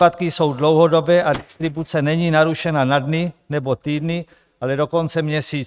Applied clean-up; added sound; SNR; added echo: neural mask model RNNoise.